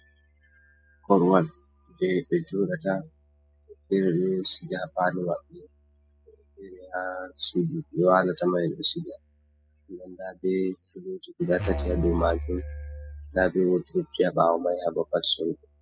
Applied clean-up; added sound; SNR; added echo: classical method spectral subtraction.